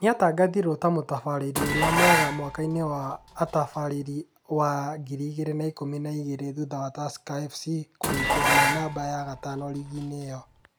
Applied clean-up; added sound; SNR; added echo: none; Dishes, pots, and pans; -1 dB; none.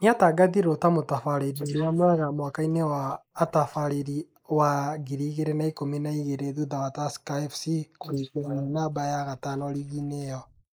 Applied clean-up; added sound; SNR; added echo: neural mask model Resemble Enhance denoiser.